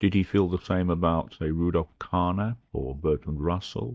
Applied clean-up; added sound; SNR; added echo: neural mask model DeepFilterNet 3.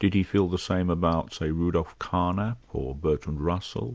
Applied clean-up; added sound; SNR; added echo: none; none; none; none.